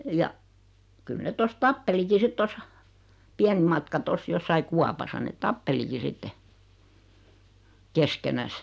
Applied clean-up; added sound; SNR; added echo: none; none; none; none.